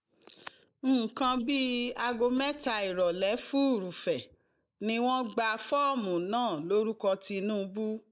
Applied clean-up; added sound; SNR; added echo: neural mask model Resemble Enhance denoiser.